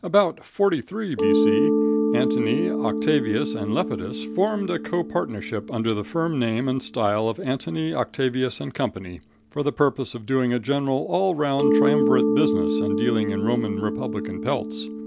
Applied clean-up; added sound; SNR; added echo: none; Mallet percussion; 1 dB; none.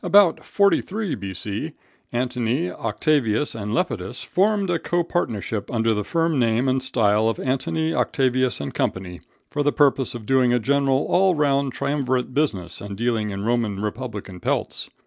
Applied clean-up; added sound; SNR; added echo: none; none; none; none.